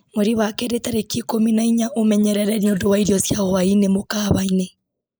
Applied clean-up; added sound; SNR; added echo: neural mask model Resemble Enhance denoiser.